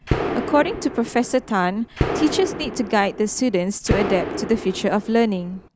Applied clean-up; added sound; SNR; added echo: none; Gunshot, gunfire; 6 dB; none.